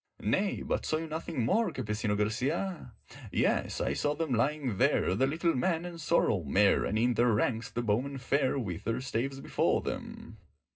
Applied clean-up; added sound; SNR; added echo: none; none; none; reverberation time 0.2 s.